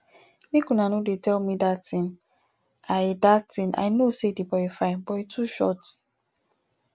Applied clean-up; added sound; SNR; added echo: none; none; none; none.